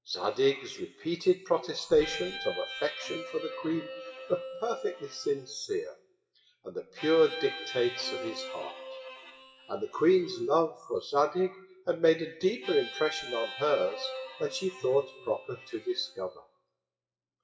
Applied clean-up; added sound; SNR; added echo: classical method WPE with log-MMSE.